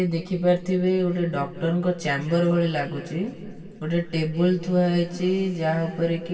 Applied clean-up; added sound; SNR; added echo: none; none; none; reverberation time 2.4 s.